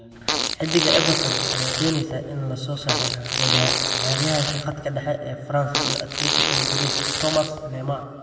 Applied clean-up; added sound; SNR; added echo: none; Fart; -1 dB; reverberation time 2.2 s.